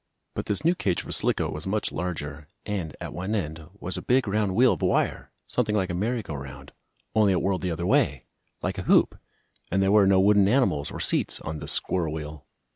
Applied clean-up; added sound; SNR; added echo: none; none; none; none.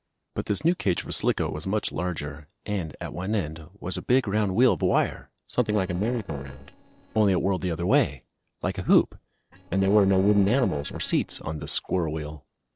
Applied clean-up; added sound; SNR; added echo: neural separator model SepFormer DNS4.